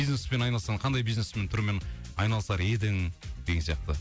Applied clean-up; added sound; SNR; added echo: none; none; none; none.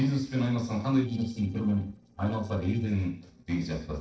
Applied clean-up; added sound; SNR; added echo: neural separator model SepFormer DNS4.